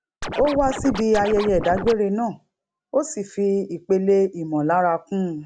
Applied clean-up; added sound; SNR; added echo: none; Scratching (performance technique); 8 dB; none.